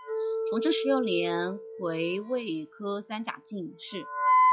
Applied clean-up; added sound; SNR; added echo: classical method log-MMSE.